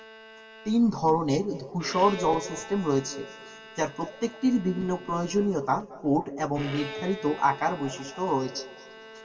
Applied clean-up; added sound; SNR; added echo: none; Bowed string instrument; 15 dB; reverberation time 1.5 s.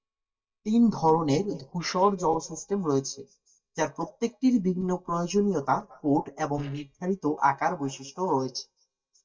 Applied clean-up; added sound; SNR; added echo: neural mask model DeepFilterNet 3.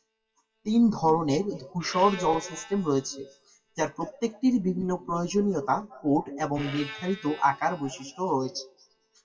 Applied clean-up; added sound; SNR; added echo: classical method WPE with log-MMSE.